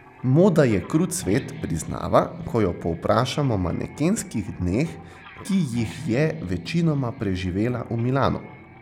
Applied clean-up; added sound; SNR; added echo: none; Guitar; 17 dB; none.